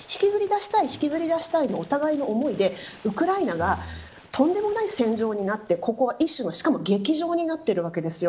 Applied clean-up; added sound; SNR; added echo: none; none; none; none.